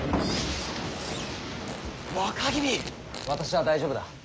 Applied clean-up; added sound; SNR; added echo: none; Fart; 14 dB; none.